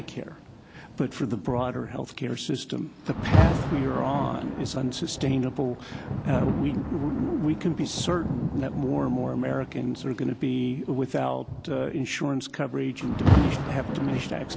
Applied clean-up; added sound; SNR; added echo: none; Rain; 1 dB; none.